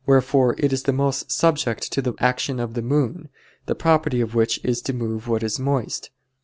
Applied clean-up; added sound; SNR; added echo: none; none; none; none.